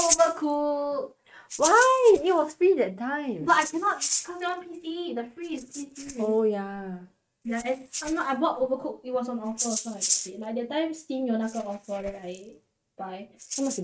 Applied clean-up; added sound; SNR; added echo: neural mask model RNNoise.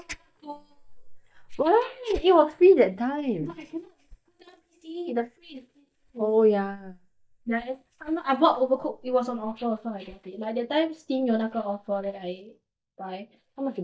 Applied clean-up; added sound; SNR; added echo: neural mask model DeepFilterNet 3.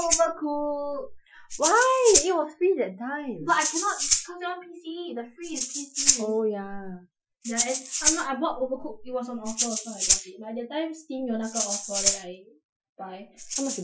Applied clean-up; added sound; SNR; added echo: classical method Wiener filter.